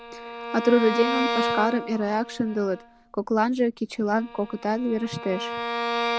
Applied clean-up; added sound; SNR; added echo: none; Bowed string instrument; 5 dB; none.